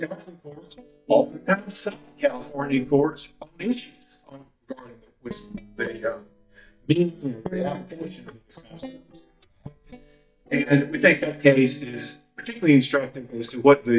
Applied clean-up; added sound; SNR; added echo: neural mask model DeepFilterNet 3.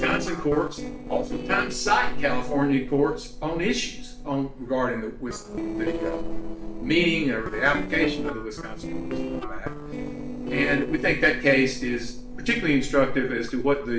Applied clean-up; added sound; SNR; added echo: neural separator model SepFormer DNS4.